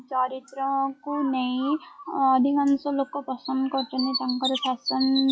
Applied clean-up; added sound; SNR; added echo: classical method WPE with log-MMSE.